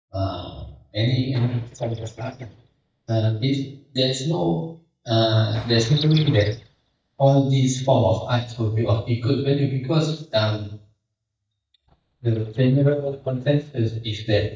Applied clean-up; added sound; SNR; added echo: neural mask model DeepFilterNet 3.